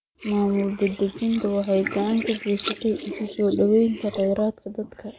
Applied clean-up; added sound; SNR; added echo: neural mask model Resemble Enhance denoiser.